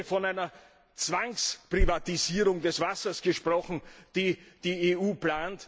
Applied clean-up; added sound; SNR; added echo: none; none; none; none.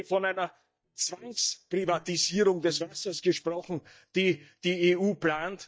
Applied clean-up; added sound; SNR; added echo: neural mask model DeepFilterNet 3.